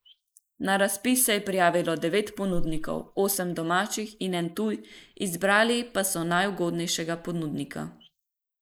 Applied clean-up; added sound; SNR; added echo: neural mask model Resemble Enhance denoiser.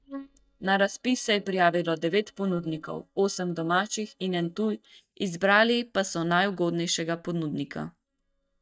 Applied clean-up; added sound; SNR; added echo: neural mask model DeepFilterNet 3.